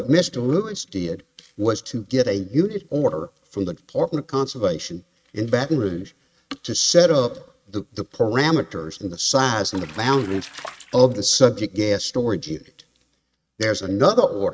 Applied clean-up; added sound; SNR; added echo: neural mask model RNNoise.